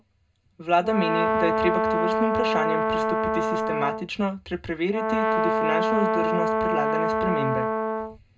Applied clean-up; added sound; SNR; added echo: none; Brass instrument; -4 dB; reverberation time 0.2 s.